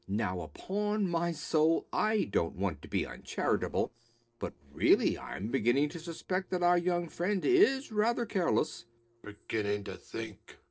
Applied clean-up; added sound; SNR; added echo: neural separator model SepFormer DNS4.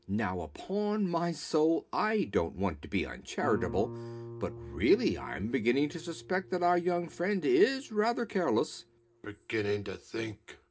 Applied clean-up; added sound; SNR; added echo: none; Guitar; 17 dB; reverberation time 0.3 s.